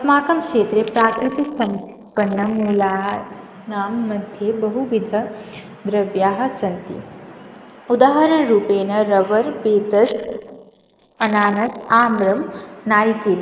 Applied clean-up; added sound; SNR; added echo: neural mask model Resemble Enhance denoiser.